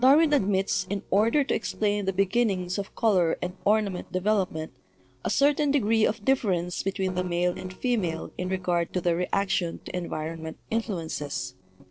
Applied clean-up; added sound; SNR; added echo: neural separator model SepFormer DNS4.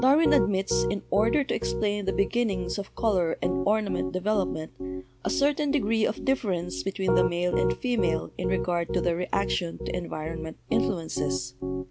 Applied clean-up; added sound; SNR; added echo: none; Piano; 4 dB; none.